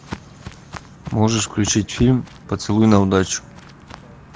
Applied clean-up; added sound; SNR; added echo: none; Walk, footsteps; 18 dB; none.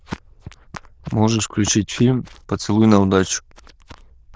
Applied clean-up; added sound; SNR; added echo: neural diffusion model UNIVERSE++.